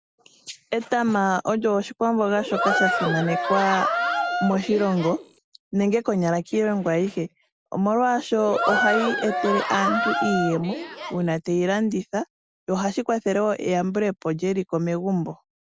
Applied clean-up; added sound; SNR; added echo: none; Cheering; 2 dB; none.